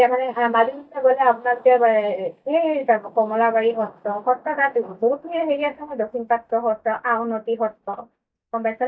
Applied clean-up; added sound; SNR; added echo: neural mask model DeepFilterNet 3.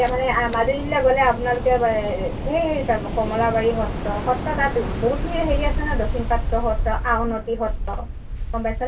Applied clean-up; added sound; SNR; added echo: none; Waves, surf; 3 dB; reverberation time 0.2 s.